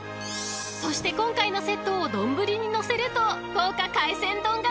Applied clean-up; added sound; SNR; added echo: none; none; none; none.